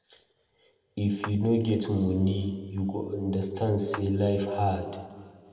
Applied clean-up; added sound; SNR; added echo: none; Clapping; 13 dB; reverberation time 1.7 s.